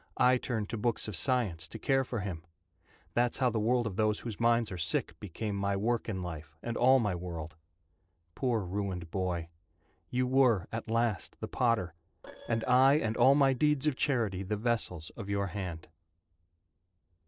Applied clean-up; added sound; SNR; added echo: neural separator model SepFormer DNS4.